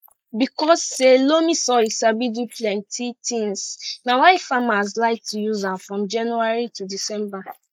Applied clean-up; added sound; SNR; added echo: neural mask model Resemble Enhance denoiser.